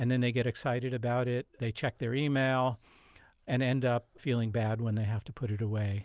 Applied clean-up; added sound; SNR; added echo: none; none; none; none.